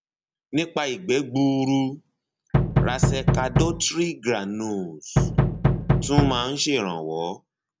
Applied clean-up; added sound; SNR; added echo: none; Knock; -5 dB; none.